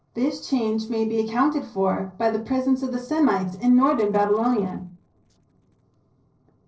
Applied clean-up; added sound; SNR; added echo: neural separator model SepFormer DNS4.